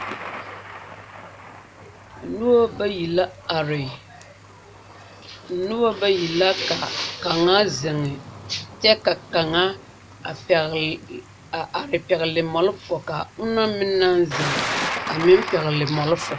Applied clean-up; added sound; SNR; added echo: none; Thunder; 12 dB; none.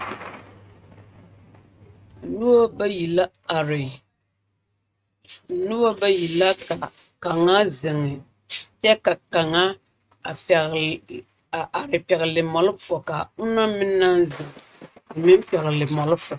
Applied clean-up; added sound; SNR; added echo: neural mask model RNNoise.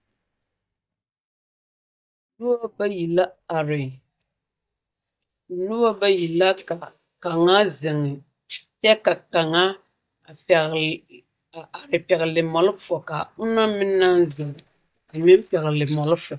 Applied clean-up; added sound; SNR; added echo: neural mask model DeepFilterNet 3.